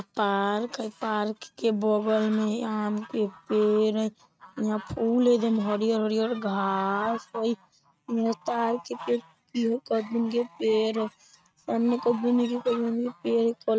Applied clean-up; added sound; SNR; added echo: neural mask model RNNoise.